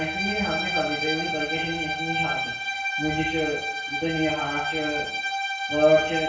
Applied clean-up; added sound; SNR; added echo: none; Bowed string instrument; 1 dB; reverberation time 0.6 s.